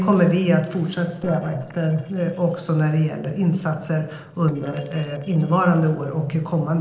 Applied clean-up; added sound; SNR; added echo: neural separator model SepFormer DNS4.